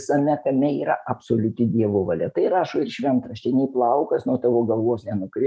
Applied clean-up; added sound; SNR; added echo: none; none; none; none.